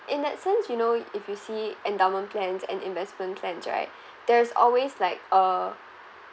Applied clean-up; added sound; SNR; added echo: none; none; none; none.